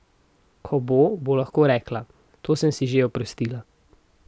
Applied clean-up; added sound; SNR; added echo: none; none; none; none.